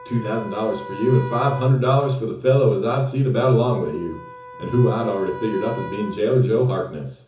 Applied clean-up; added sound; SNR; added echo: none; Wind instrument, woodwind instrument; 17 dB; reverberation time 0.7 s.